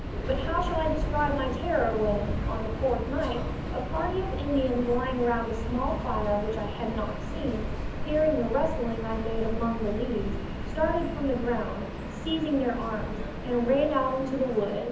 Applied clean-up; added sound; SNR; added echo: none; Subway, metro, underground; 3 dB; reverberation time 0.7 s.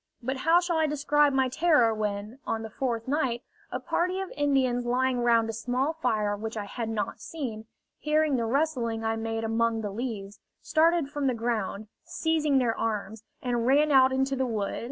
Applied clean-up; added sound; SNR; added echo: none; none; none; none.